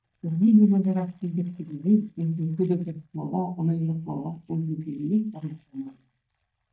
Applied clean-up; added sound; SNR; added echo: neural mask model DeepFilterNet 3.